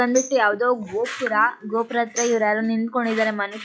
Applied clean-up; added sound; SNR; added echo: classical method log-MMSE.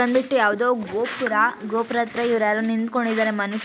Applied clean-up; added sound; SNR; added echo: none; Tambourine; 16 dB; none.